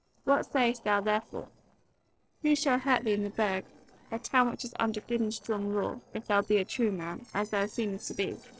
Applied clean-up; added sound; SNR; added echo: neural separator model SepFormer DNS4.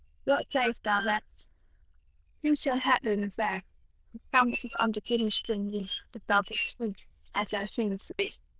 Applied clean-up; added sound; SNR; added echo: neural diffusion model UNIVERSE++.